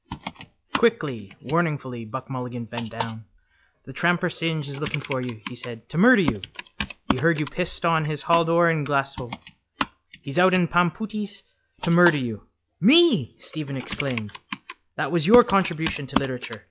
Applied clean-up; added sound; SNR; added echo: classical method log-MMSE.